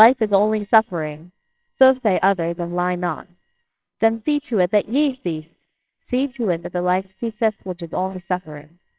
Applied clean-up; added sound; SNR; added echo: neural separator model SepFormer WHAMR!.